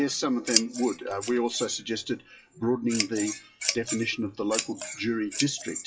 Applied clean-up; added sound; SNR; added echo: classical method WPE with log-MMSE.